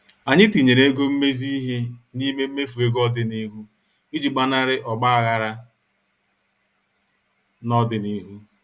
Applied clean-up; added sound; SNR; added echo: none; none; none; none.